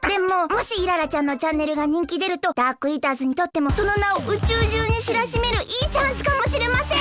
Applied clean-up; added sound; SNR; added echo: none; none; none; none.